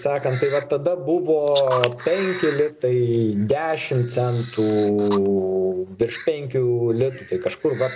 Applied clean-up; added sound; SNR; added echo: none; Camera; 15 dB; none.